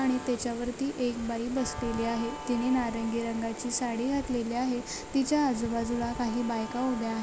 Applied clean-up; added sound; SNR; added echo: none; Guitar; 15 dB; none.